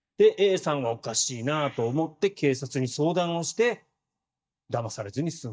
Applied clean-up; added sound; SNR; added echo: neural mask model DeepFilterNet 3.